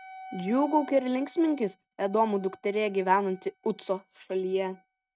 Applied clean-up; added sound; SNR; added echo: neural mask model RNNoise.